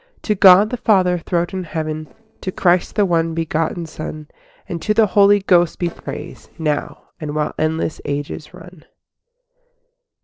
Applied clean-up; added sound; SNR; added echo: neural separator model SepFormer DNS4.